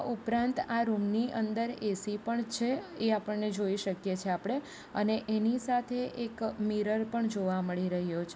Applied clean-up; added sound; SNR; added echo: none; none; none; none.